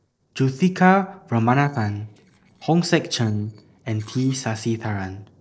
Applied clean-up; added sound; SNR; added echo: neural separator model SepFormer DNS4.